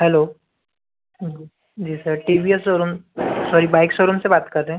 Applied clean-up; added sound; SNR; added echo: none; none; none; none.